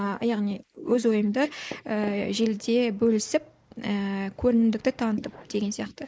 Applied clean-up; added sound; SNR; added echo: neural mask model Resemble Enhance denoiser.